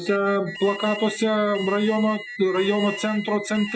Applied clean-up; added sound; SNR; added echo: classical method Wiener filter.